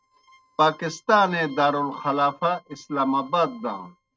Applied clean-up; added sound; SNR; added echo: neural mask model RNNoise.